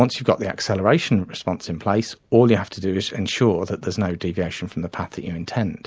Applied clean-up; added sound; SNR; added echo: none; none; none; none.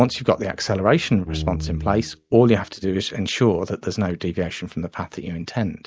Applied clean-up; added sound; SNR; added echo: neural mask model DeepFilterNet 3.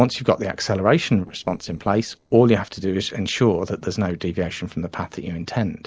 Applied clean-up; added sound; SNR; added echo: neural separator model SepFormer DNS4.